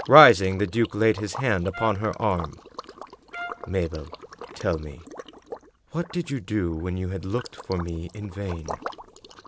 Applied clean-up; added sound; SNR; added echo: none; Trumpet + Liquid; 15 dB; none.